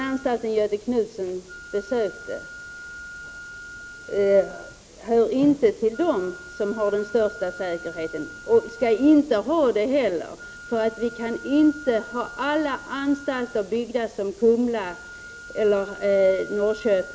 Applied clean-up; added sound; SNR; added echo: none; Wind instrument, woodwind instrument; 18 dB; none.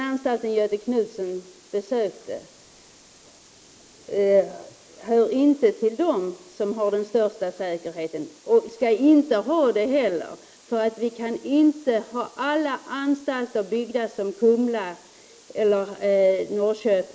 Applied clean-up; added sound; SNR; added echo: neural mask model Resemble Enhance denoiser.